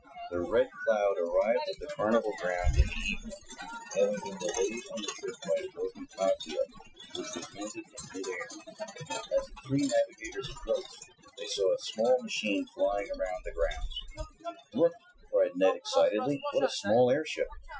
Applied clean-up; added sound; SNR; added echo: classical method Wiener filter.